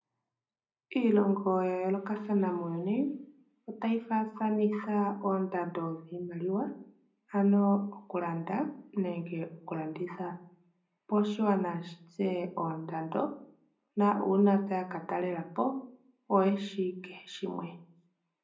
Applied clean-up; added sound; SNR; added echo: none; none; none; reverberation time 0.5 s.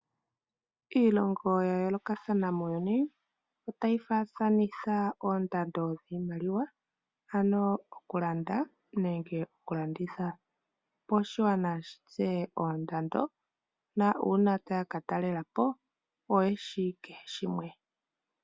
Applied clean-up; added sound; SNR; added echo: none; none; none; none.